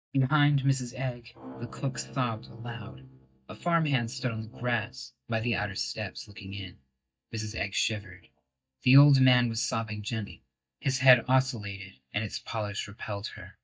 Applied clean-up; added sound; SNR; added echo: neural mask model DeepFilterNet 3.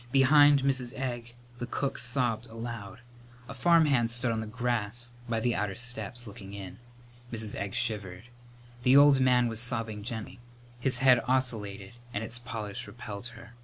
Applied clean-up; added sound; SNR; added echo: none; none; none; none.